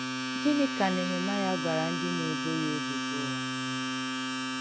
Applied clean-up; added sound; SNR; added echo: none; Domestic sounds, home sounds; 0 dB; none.